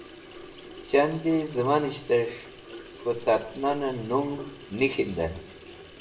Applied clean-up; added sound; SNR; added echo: none; Sink (filling or washing) / Water tap, faucet; 16 dB; reverberation time 0.6 s.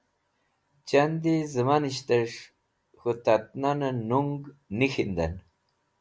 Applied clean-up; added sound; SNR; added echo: none; none; none; none.